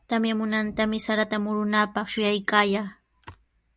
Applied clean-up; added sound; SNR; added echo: none; none; none; none.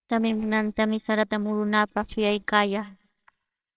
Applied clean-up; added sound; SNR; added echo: neural separator model SepFormer WHAMR!.